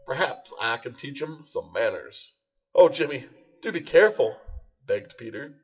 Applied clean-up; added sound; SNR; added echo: classical method WPE with log-MMSE.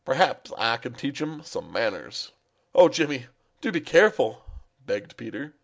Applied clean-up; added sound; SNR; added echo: none; none; none; none.